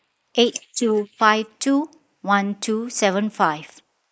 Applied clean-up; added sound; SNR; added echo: neural mask model Resemble Enhance denoiser.